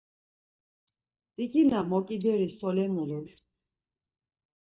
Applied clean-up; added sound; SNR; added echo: neural mask model DeepFilterNet 3.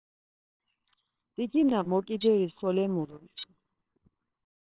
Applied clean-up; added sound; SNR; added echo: neural separator model SepFormer WHAMR!.